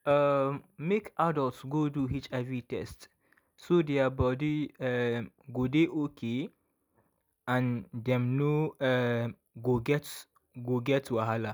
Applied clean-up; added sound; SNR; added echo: none; none; none; none.